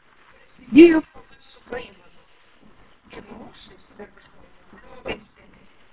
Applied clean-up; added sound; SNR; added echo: neural separator model SepFormer WHAMR!.